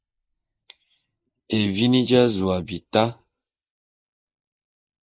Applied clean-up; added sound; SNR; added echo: neural mask model Resemble Enhance denoiser.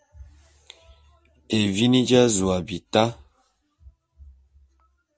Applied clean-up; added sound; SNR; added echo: none; none; none; none.